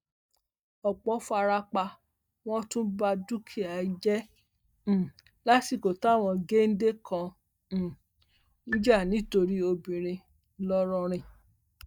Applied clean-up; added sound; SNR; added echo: neural mask model DeepFilterNet 3.